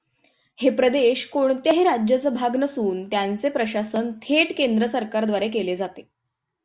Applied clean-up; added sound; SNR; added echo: none; none; none; none.